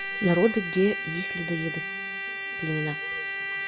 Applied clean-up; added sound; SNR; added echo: none; Trumpet; 3 dB; none.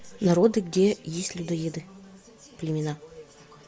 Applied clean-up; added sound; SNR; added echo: none; none; none; none.